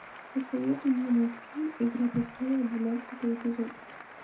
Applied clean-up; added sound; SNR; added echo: none; Applause; 16 dB; reverberation time 0.3 s.